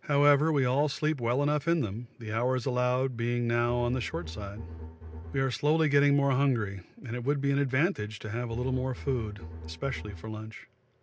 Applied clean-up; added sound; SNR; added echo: none; Bowed string instrument; 12 dB; none.